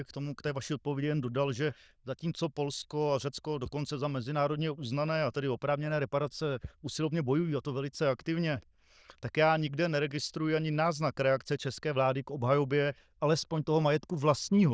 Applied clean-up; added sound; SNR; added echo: neural diffusion model UNIVERSE++.